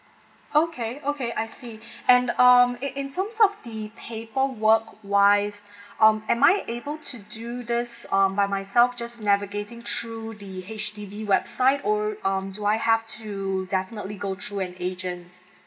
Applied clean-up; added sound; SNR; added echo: none; none; none; none.